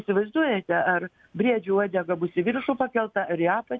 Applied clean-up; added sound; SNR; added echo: none; none; none; none.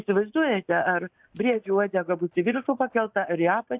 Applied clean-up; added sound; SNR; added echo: neural mask model DeepFilterNet 3.